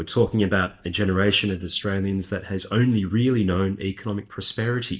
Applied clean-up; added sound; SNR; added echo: neural mask model DeepFilterNet 3.